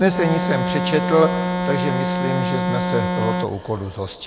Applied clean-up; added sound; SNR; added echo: none; Organ; 0 dB; none.